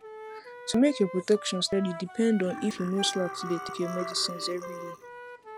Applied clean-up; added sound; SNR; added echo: none; Wind instrument, woodwind instrument + Burping, eructation; 11 dB; none.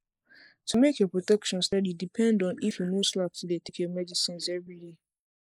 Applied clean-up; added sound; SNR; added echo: neural mask model Resemble Enhance denoiser.